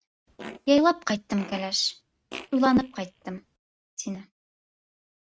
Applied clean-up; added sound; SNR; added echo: neural mask model RNNoise.